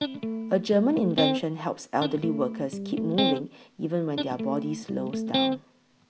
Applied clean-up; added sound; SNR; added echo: none; Electric guitar; 2 dB; none.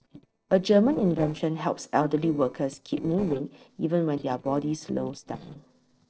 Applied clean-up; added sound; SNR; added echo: neural separator model SepFormer DNS4.